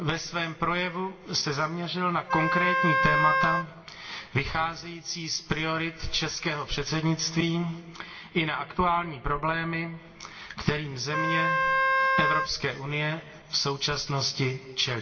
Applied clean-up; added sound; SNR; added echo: none; Wind instrument, woodwind instrument; -4 dB; reverberation time 1.3 s.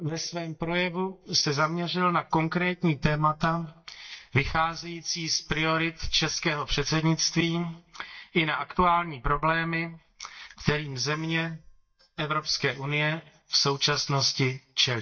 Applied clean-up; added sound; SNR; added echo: neural mask model DeepFilterNet 3.